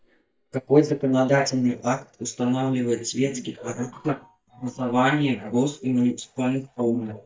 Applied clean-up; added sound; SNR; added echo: neural mask model DeepFilterNet 3.